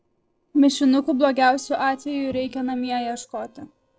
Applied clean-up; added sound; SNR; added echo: neural separator model SepFormer DNS4.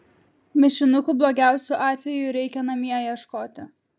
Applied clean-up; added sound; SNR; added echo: none; none; none; none.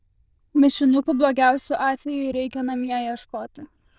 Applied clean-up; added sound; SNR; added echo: neural diffusion model UNIVERSE++.